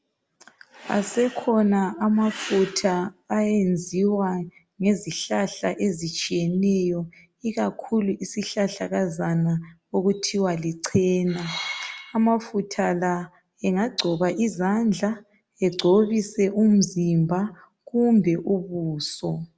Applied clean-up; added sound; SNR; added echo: none; none; none; none.